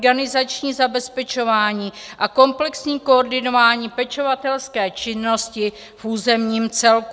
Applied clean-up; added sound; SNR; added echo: none; none; none; none.